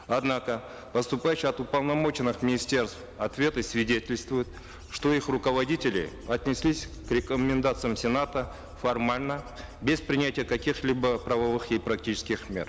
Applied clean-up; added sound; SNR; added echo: none; Wind / Bird / Insect; 17 dB; none.